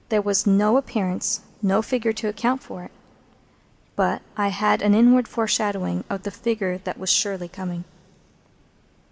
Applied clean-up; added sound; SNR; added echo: none; none; none; none.